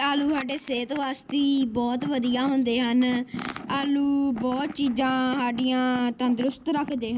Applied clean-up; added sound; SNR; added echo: none; none; none; none.